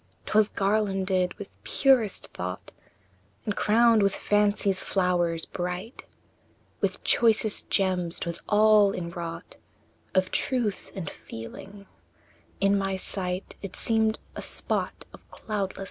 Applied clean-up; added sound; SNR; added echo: none; none; none; none.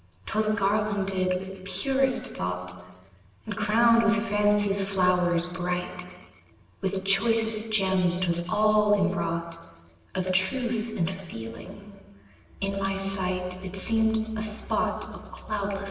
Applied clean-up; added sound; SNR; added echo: none; none; none; reverberation time 1.4 s.